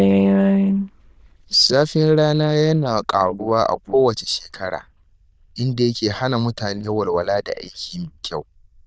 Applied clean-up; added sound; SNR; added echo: neural diffusion model UNIVERSE++.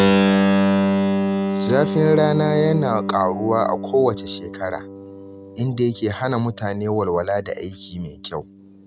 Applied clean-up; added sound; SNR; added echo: none; Keyboard (musical); 1 dB; none.